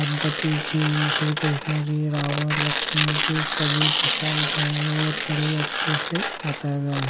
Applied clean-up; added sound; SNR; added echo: none; Tearing; -1 dB; none.